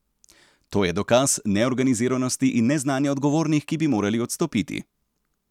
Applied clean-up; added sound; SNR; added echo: none; none; none; none.